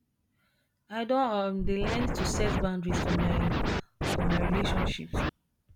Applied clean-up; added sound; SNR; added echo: none; Scratching (performance technique); -4 dB; none.